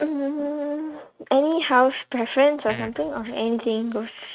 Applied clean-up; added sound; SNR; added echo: neural mask model RNNoise.